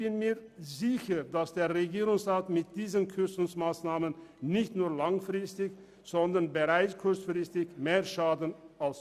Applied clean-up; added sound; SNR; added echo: none; none; none; none.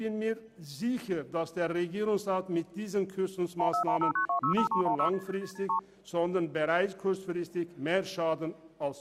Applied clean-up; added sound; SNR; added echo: none; Telephone; -2 dB; none.